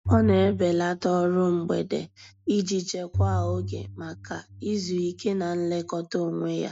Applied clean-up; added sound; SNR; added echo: neural mask model RNNoise.